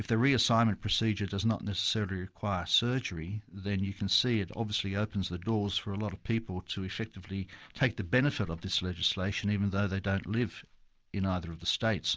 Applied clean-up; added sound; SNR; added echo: none; none; none; none.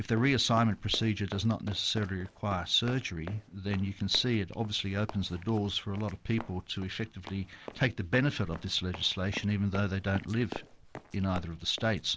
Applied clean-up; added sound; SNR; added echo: none; Run; 17 dB; none.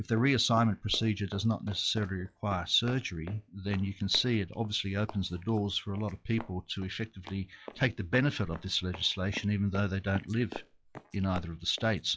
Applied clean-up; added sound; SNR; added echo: classical method log-MMSE.